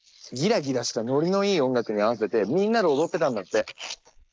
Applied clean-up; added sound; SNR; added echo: neural mask model Resemble Enhance denoiser.